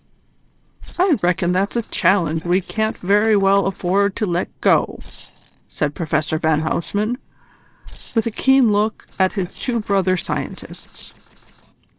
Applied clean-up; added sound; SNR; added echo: neural separator model SepFormer DNS4.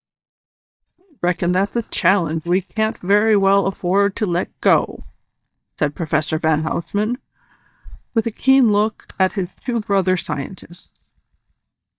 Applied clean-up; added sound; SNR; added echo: neural mask model DeepFilterNet 3.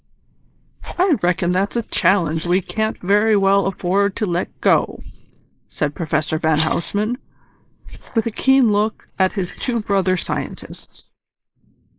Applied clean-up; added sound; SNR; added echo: neural mask model Resemble Enhance denoiser.